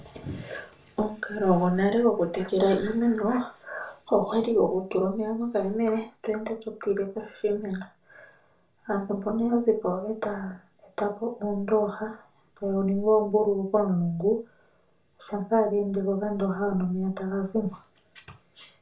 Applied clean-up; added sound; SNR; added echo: none; none; none; reverberation time 0.2 s.